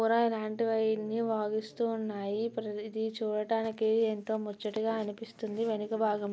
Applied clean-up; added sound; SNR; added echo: none; none; none; none.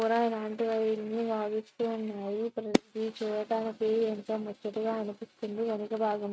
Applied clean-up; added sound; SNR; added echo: neural mask model RNNoise.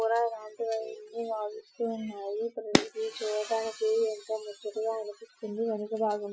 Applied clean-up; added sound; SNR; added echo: classical method Wiener filter.